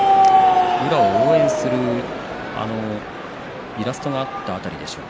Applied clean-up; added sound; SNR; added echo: none; none; none; none.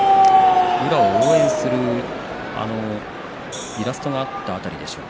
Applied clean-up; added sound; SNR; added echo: none; Hi-hat; 19 dB; none.